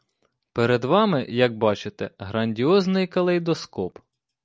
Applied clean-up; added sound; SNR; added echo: none; none; none; none.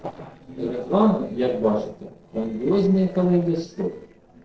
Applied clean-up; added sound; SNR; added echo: neural separator model SepFormer DNS4.